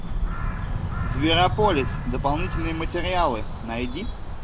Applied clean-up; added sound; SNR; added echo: none; Bird vocalization, bird call, bird song; 1 dB; none.